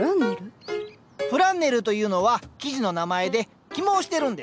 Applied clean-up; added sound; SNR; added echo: none; none; none; none.